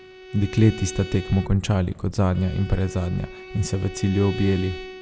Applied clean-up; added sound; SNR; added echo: none; Bowed string instrument; 15 dB; none.